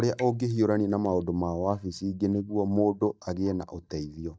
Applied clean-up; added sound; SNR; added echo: neural mask model DeepFilterNet 3.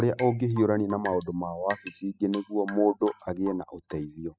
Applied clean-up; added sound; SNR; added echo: classical method spectral subtraction.